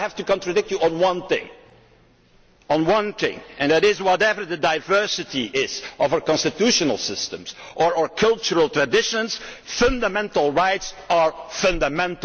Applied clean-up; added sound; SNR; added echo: none; none; none; none.